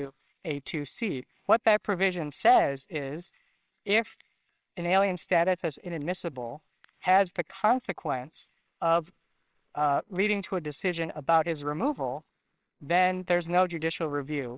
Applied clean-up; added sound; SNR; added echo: neural separator model SepFormer WHAMR!.